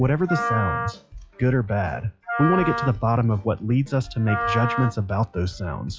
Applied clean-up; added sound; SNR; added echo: classical method log-MMSE.